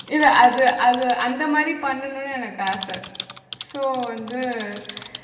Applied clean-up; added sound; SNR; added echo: none; Typing; 16 dB; reverberation time 2.4 s.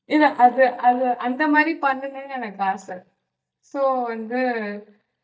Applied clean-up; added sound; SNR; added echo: neural mask model DeepFilterNet 3.